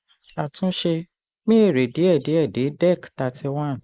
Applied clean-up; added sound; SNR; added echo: neural mask model Resemble Enhance denoiser.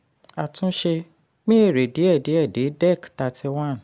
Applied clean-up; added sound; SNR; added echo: none; none; none; none.